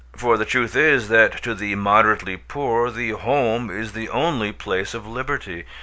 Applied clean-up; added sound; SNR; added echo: none; none; none; none.